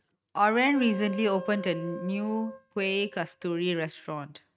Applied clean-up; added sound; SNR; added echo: neural mask model RNNoise.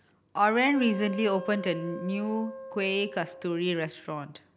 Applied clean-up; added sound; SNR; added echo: none; Wind instrument, woodwind instrument; 12 dB; none.